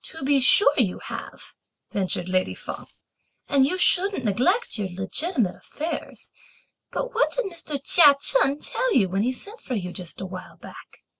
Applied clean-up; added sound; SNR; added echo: neural separator model SepFormer DNS4.